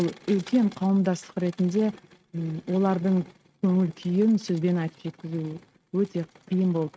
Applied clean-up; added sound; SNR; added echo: neural mask model RNNoise.